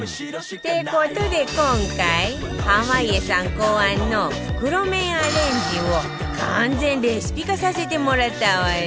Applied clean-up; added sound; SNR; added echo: none; Bicycle + Wind instrument, woodwind instrument; 19 dB; none.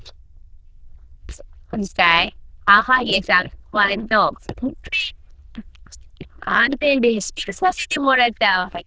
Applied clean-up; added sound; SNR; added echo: neural diffusion model UNIVERSE++.